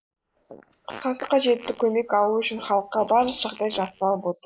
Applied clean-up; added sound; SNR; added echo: neural mask model Resemble Enhance denoiser.